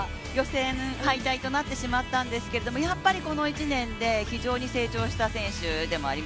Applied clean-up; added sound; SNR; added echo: none; none; none; none.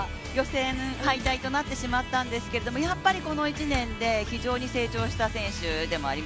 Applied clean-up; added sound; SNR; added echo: none; Slam; 13 dB; none.